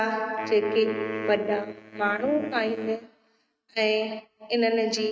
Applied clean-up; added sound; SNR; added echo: neural mask model RNNoise.